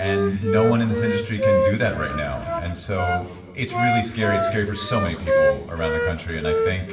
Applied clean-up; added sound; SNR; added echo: none; Wind instrument, woodwind instrument; -1 dB; reverberation time 2.6 s.